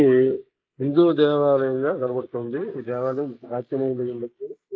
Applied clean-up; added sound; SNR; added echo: neural mask model Resemble Enhance denoiser.